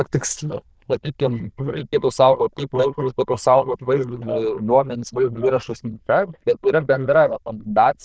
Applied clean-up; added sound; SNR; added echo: neural diffusion model UNIVERSE++.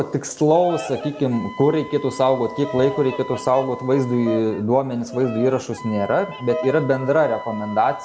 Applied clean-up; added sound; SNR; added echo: none; Wind instrument, woodwind instrument + Bird vocalization, bird call, bird song; 13 dB; none.